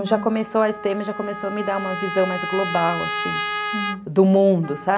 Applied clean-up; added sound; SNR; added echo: none; Trumpet; 8 dB; none.